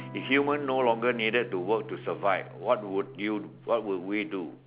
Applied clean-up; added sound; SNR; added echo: none; Electric guitar / Strum; 17 dB; none.